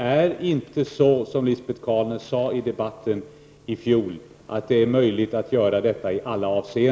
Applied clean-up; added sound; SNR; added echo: none; none; none; none.